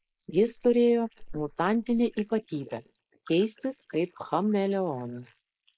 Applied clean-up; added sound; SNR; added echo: neural mask model Resemble Enhance denoiser.